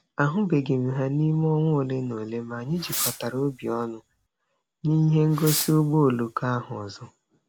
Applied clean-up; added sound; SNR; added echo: none; Fireworks; 10 dB; none.